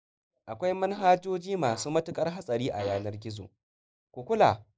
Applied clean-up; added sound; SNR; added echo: neural mask model Resemble Enhance denoiser.